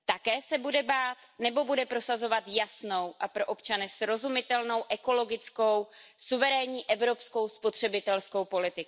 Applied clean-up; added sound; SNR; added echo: none; none; none; none.